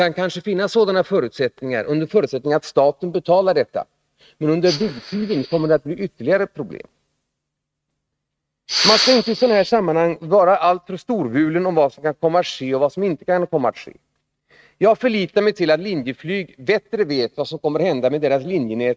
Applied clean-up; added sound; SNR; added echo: neural mask model RNNoise.